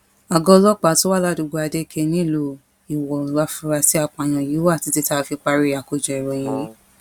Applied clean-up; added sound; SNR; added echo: none; Brass instrument; 13 dB; none.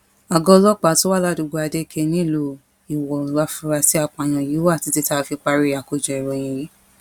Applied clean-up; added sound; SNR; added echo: none; none; none; none.